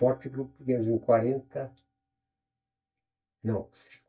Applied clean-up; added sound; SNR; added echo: neural mask model DeepFilterNet 3.